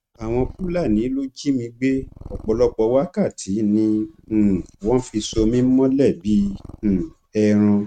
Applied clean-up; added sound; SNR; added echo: neural mask model RNNoise.